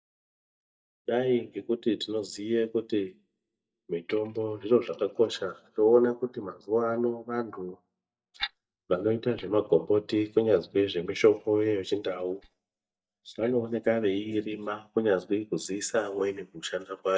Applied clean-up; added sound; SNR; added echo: neural mask model DeepFilterNet 3.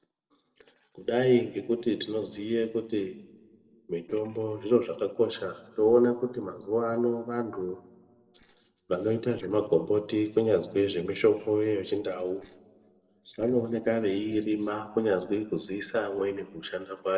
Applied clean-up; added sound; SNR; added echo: neural separator model SepFormer DNS4.